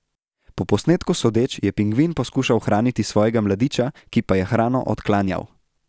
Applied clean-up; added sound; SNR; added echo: none; none; none; none.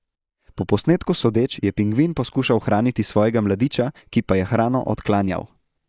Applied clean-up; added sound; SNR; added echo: neural mask model DeepFilterNet 3.